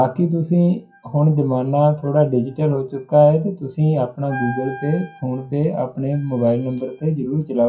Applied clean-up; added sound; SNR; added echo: classical method WPE with log-MMSE.